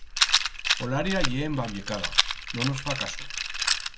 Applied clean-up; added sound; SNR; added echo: none; Rattle; -4 dB; none.